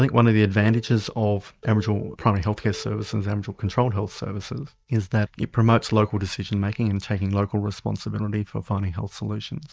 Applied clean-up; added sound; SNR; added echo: neural mask model DeepFilterNet 3.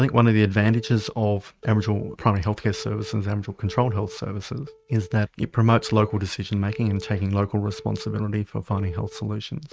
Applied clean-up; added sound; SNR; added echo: neural mask model RNNoise.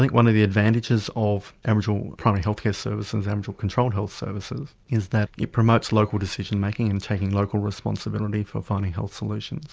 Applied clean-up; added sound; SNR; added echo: none; none; none; none.